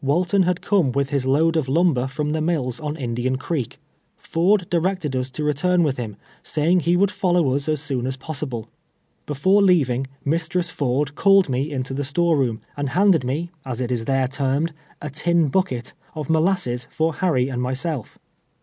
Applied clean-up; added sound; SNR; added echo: none; none; none; none.